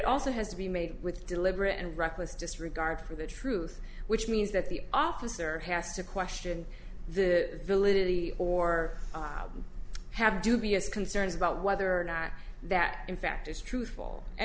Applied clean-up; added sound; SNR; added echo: none; none; none; none.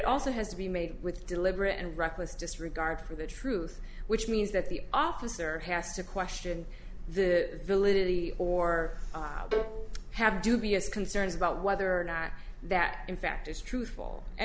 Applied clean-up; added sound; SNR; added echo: none; Bowed string instrument; 6 dB; none.